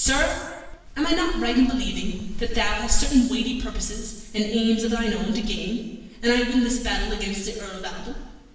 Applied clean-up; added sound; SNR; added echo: none; Wind; 4 dB; reverberation time 1.2 s.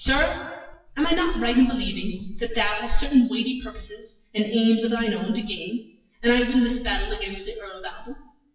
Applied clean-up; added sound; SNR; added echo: classical method WPE with log-MMSE.